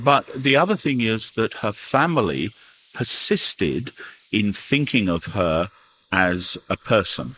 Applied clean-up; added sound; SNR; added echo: neural mask model Resemble Enhance denoiser.